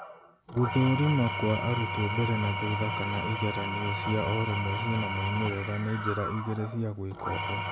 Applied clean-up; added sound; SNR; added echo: none; Engine / Tools; 4 dB; none.